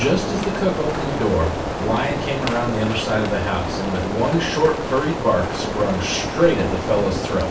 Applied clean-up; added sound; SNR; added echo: none; Rain; 3 dB; reverberation time 0.3 s.